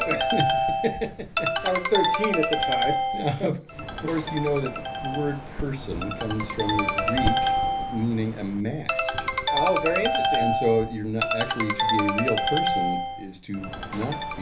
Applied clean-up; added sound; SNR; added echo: none; Ringtone; -2 dB; reverberation time 0.3 s.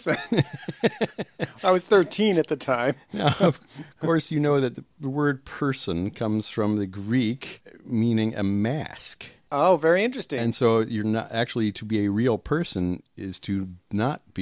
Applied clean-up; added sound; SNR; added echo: none; none; none; none.